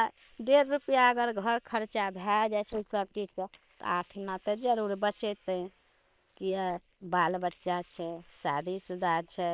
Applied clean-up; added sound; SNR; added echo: neural separator model SepFormer WHAM!.